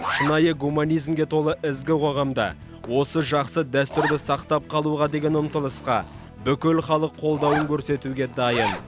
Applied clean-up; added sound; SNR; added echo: none; Zipper (clothing); 11 dB; none.